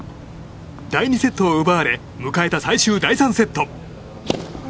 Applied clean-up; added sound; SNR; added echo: none; Guitar; 19 dB; none.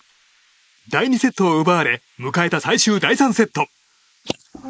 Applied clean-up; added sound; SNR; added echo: neural mask model Resemble Enhance denoiser.